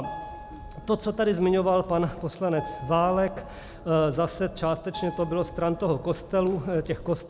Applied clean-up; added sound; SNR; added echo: none; Keyboard (musical); 15 dB; none.